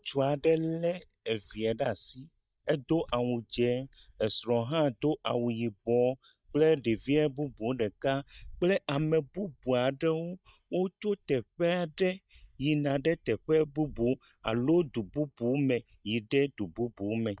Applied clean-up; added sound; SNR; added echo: neural mask model DeepFilterNet 3.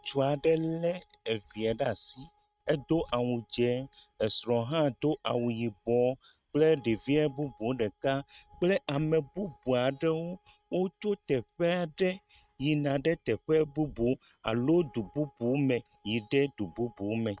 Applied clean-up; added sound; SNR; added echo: neural mask model RNNoise.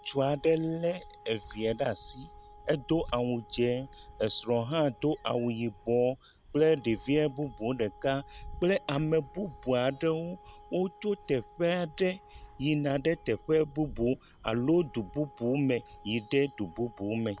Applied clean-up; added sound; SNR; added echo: none; Fixed-wing aircraft, airplane + Wind instrument, woodwind instrument; 20 dB; none.